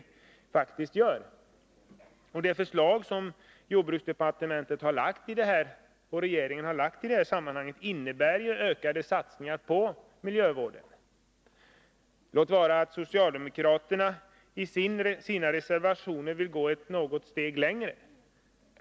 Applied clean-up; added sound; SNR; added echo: none; none; none; none.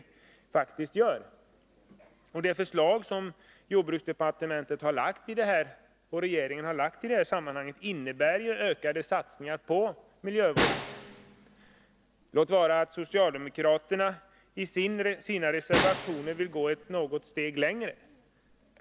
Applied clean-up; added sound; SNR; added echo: none; Snare drum; 5 dB; none.